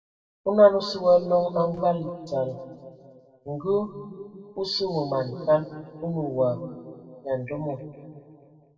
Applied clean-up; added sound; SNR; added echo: none; none; none; reverberation time 2.2 s.